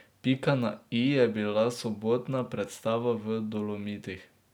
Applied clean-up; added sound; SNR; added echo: none; none; none; none.